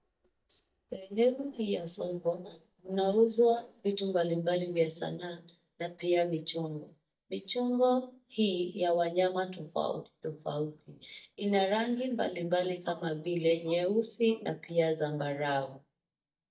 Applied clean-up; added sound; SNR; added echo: neural mask model DeepFilterNet 3.